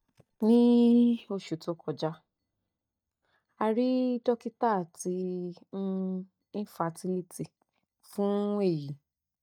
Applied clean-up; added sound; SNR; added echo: neural mask model DeepFilterNet 3.